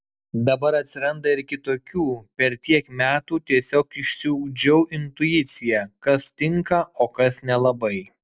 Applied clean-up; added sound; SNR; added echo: none; none; none; none.